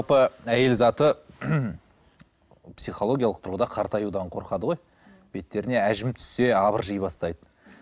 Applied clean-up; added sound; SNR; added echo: none; none; none; none.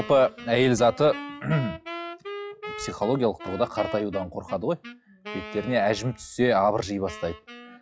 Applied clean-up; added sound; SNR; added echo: classical method log-MMSE.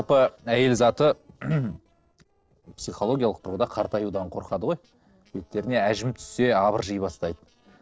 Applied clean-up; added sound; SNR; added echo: neural separator model SepFormer DNS4.